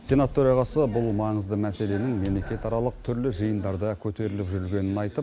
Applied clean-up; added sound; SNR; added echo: none; Bass drum; 15 dB; none.